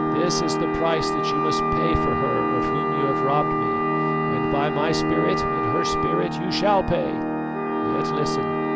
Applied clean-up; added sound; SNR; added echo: none; Wind instrument, woodwind instrument + Organ; -4 dB; none.